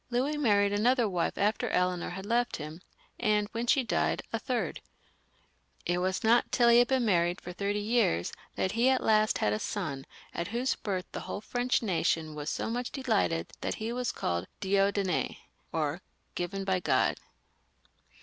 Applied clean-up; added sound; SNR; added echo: none; none; none; none.